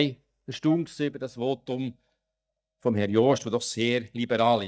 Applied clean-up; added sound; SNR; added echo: neural mask model DeepFilterNet 3.